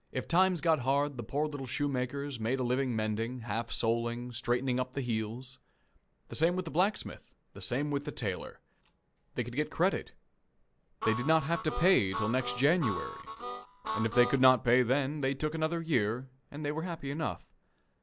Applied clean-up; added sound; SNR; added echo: none; Harmonica; 7 dB; none.